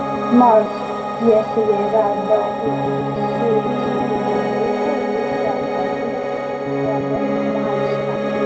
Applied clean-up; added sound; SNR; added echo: none; Piano; -1 dB; none.